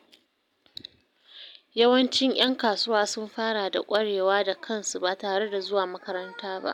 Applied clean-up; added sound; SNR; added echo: none; none; none; none.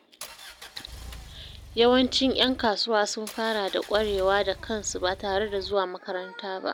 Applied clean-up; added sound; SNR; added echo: none; Engine; 16 dB; none.